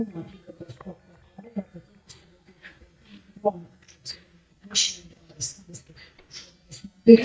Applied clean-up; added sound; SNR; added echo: neural mask model DeepFilterNet 3.